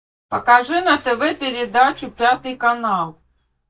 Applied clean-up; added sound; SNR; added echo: neural mask model DeepFilterNet 3.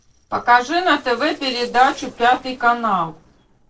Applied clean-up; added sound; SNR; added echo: neural separator model SepFormer DNS4.